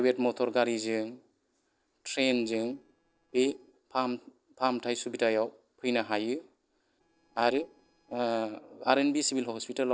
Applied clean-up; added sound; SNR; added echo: neural separator model SepFormer DNS4.